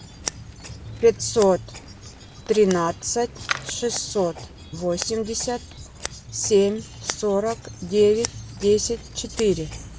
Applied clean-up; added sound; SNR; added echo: none; Scissors; 14 dB; none.